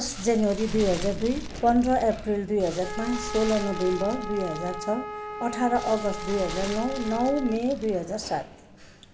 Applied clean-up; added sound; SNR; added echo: none; Wind instrument, woodwind instrument + Fire; 9 dB; none.